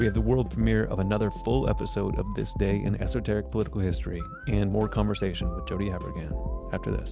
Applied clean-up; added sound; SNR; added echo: none; none; none; none.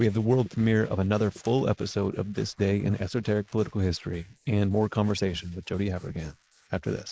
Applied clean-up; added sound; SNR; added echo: neural mask model Resemble Enhance denoiser.